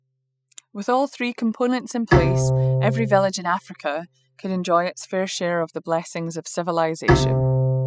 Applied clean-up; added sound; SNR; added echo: classical method spectral subtraction.